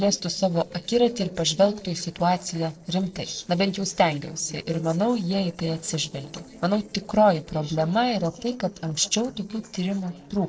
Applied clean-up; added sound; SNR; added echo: neural separator model SepFormer DNS4.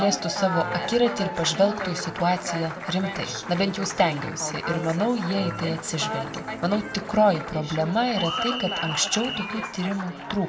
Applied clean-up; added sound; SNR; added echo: none; Applause; 9 dB; reverberation time 0.4 s.